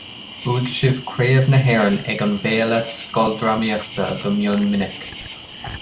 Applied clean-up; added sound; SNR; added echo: none; Cricket; 15 dB; none.